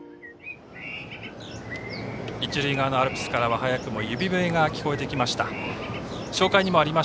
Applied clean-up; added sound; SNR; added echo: none; Bird; 16 dB; none.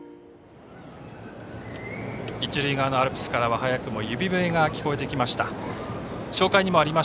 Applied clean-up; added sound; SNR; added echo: none; none; none; none.